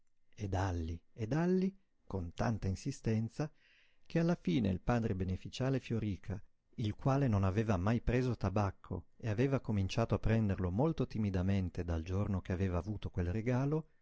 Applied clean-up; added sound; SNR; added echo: none; none; none; none.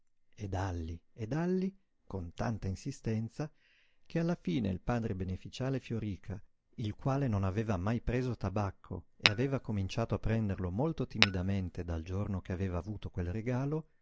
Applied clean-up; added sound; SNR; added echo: none; Tap / Glass; -2 dB; none.